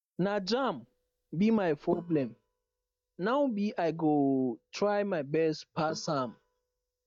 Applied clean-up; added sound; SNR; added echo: neural mask model DeepFilterNet 3.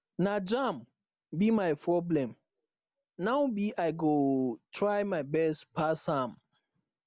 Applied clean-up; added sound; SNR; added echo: none; none; none; none.